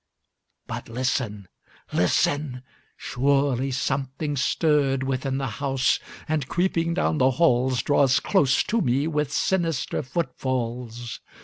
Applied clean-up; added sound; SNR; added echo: none; none; none; none.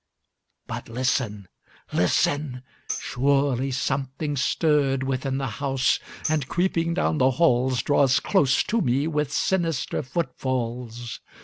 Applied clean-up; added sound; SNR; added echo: none; Tambourine; 15 dB; none.